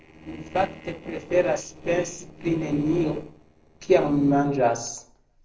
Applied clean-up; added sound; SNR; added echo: neural separator model SepFormer DNS4.